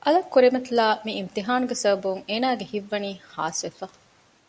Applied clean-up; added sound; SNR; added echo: none; none; none; none.